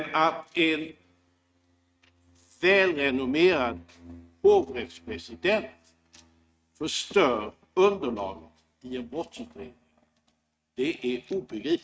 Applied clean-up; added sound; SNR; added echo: neural mask model RNNoise.